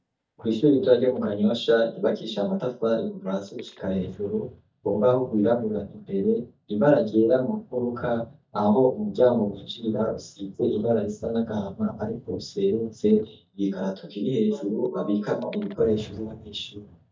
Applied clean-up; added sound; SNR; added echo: neural mask model DeepFilterNet 3.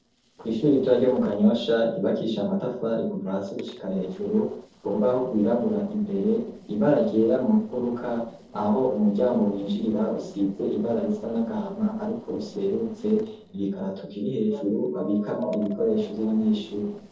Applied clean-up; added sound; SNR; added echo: neural separator model SepFormer DNS4.